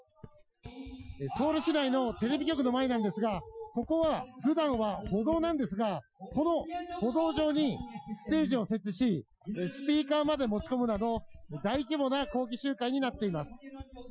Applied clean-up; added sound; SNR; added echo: classical method Wiener filter.